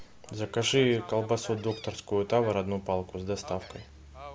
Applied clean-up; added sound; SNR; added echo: none; Gull, seagull; 19 dB; none.